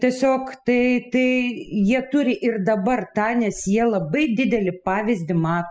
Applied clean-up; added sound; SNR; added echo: classical method spectral subtraction.